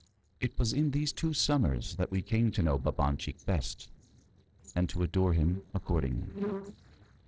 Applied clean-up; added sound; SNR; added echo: neural separator model SepFormer DNS4.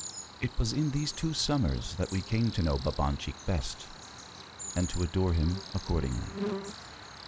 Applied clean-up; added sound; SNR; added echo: none; Cricket; 11 dB; none.